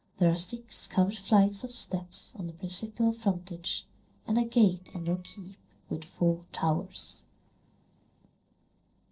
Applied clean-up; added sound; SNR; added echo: neural separator model SepFormer DNS4.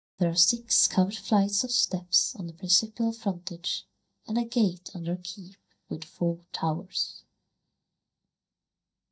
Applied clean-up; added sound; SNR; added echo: neural mask model DeepFilterNet 3.